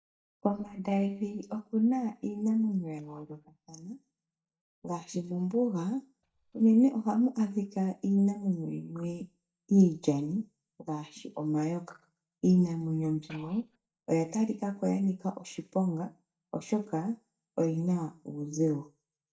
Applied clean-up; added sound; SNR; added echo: neural mask model DeepFilterNet 3.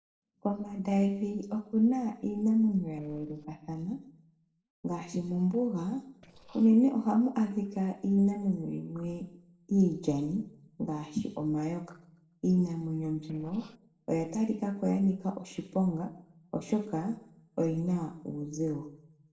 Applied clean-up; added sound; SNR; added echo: neural separator model SepFormer DNS4.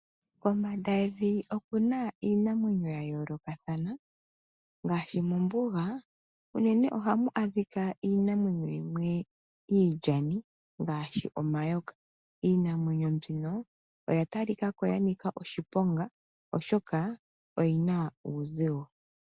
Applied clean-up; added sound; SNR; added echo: none; none; none; none.